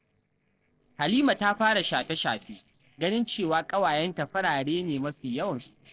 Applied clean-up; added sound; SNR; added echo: neural separator model SepFormer DNS4.